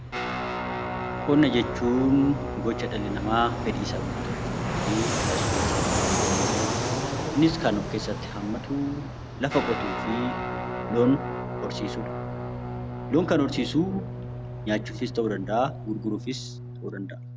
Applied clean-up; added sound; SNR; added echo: none; Fixed-wing aircraft, airplane + Guitar; 2 dB; none.